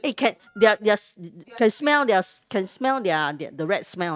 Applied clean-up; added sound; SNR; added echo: neural mask model RNNoise.